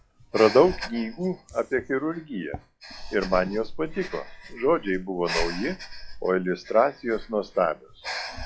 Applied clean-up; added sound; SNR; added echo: classical method log-MMSE.